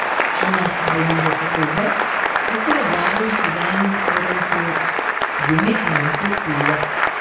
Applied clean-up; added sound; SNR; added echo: none; Applause / Cheering; -4 dB; reverberation time 0.6 s.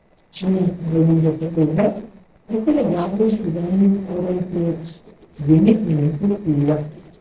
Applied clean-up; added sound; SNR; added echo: neural separator model SepFormer DNS4.